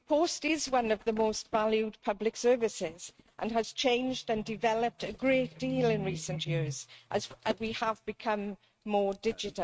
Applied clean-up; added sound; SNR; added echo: neural mask model RNNoise.